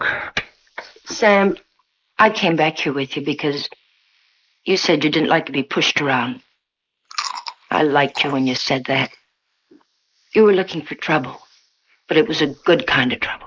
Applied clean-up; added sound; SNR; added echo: neural mask model Resemble Enhance denoiser.